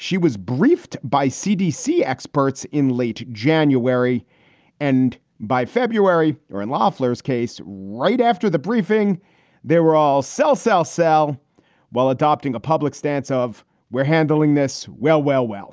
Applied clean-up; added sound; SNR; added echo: none; none; none; none.